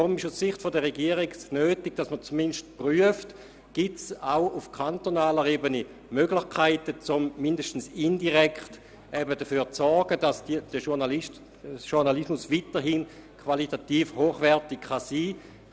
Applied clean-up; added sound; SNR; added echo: none; none; none; none.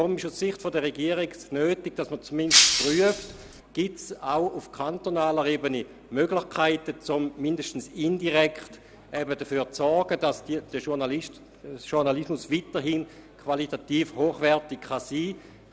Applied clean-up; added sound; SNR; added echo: none; Shatter; -4 dB; none.